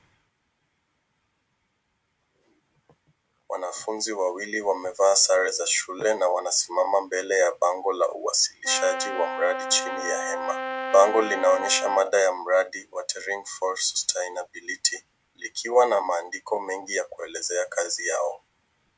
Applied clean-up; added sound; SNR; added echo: none; Brass instrument; 6 dB; none.